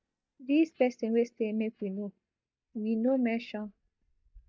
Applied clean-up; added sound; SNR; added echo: neural mask model DeepFilterNet 3.